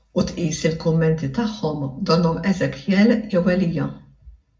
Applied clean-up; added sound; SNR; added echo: none; none; none; reverberation time 0.4 s.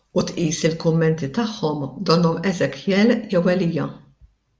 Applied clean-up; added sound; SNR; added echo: none; none; none; none.